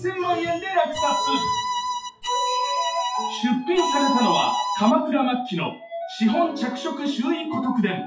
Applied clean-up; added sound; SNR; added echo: classical method WPE with log-MMSE.